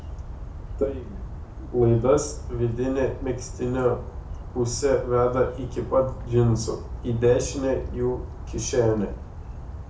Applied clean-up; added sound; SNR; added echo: none; Bird vocalization, bird call, bird song; 10 dB; reverberation time 0.6 s.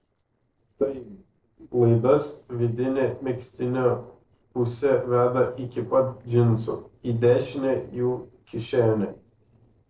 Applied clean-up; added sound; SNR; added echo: neural separator model SepFormer DNS4.